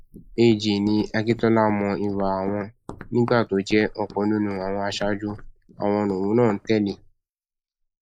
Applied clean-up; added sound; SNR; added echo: neural mask model Resemble Enhance denoiser.